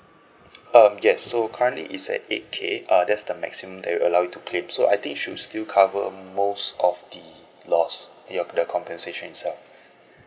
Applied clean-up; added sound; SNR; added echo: none; none; none; none.